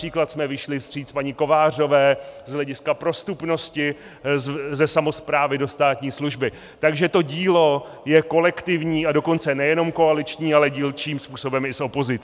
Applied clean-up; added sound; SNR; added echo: none; none; none; none.